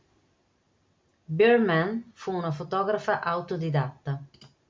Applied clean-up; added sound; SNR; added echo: none; none; none; none.